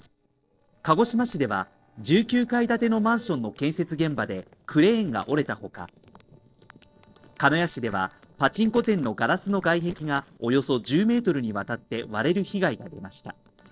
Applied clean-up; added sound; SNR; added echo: neural separator model SepFormer DNS4.